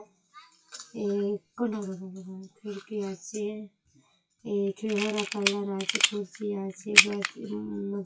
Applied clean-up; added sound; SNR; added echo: classical method WPE with log-MMSE.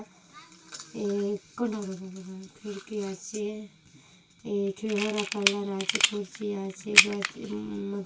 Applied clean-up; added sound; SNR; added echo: none; Camera; -5 dB; reverberation time 0.1 s.